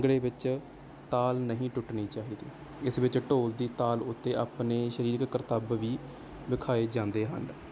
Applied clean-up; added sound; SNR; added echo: none; none; none; none.